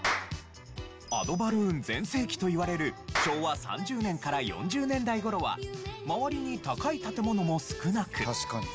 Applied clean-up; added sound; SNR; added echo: none; Clapping; 9 dB; none.